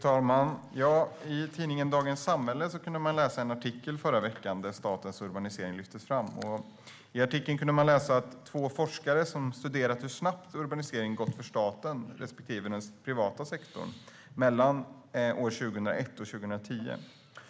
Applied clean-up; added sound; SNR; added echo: none; none; none; none.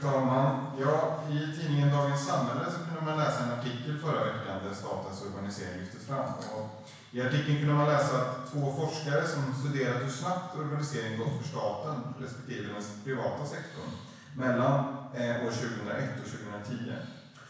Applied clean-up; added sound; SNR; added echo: none; none; none; reverberation time 1.1 s.